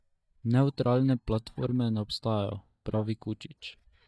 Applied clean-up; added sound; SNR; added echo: neural mask model DeepFilterNet 3.